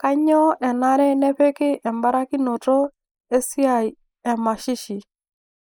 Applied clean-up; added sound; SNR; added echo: neural mask model Resemble Enhance denoiser.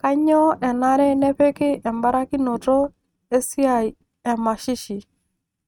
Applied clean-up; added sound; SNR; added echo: neural mask model RNNoise.